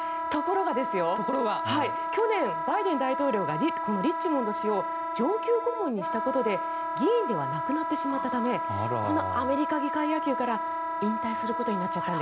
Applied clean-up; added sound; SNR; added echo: none; Wind instrument, woodwind instrument; 2 dB; none.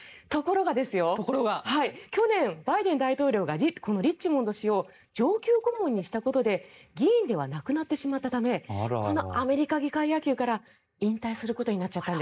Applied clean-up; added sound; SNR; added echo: neural mask model Resemble Enhance denoiser.